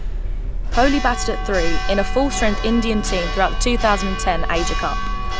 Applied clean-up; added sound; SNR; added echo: none; Church bell; -1 dB; none.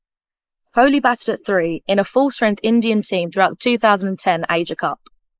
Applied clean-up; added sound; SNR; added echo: neural mask model Resemble Enhance denoiser.